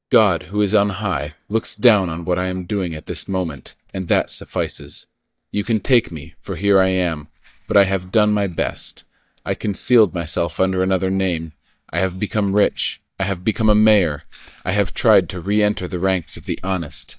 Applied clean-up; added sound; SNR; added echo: neural mask model DeepFilterNet 3.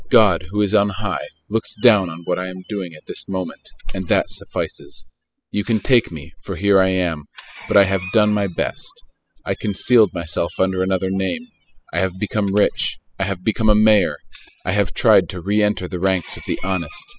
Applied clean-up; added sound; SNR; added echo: classical method spectral subtraction.